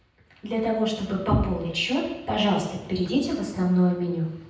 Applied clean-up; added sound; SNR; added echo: none; none; none; reverberation time 0.9 s.